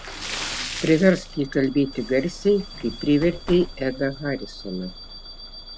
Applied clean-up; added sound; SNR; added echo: none; Bus / Alarm + Splash, splatter; 12 dB; none.